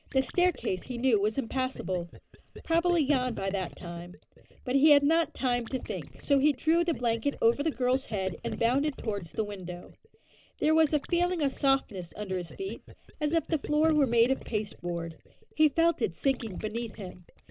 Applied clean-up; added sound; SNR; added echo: none; Gurgling; 17 dB; none.